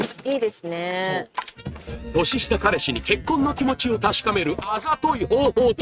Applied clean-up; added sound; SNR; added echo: neural mask model RNNoise.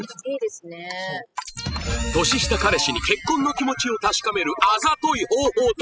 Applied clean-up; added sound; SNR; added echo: classical method spectral subtraction.